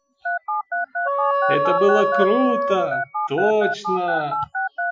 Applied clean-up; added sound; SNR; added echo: classical method Wiener filter.